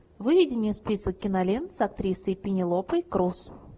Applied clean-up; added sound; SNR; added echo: none; none; none; none.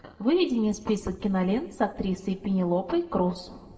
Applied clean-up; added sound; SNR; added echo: none; none; none; reverberation time 1.2 s.